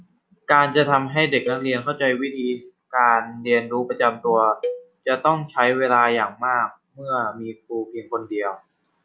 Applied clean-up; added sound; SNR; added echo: none; Cowbell; 13 dB; none.